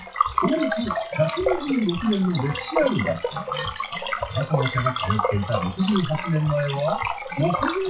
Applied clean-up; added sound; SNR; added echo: classical method WPE with log-MMSE.